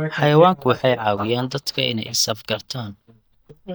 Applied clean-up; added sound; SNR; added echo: neural mask model DeepFilterNet 3.